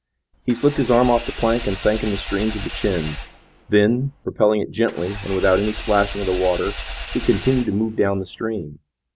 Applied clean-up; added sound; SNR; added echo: none; Engine / Vehicle; 11 dB; none.